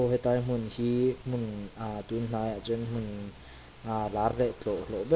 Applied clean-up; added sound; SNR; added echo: none; none; none; none.